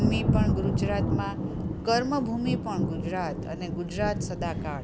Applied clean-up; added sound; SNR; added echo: none; Thunder; -3 dB; none.